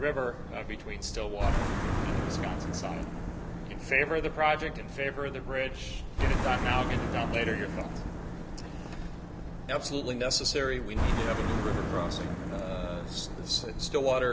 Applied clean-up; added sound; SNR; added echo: none; Car passing by; 0 dB; none.